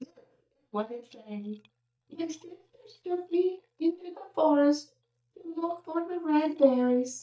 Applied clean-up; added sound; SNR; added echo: neural mask model DeepFilterNet 3.